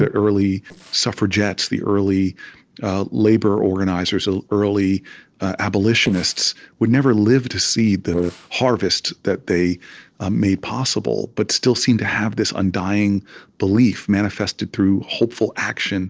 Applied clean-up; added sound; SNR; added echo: neural separator model SepFormer DNS4.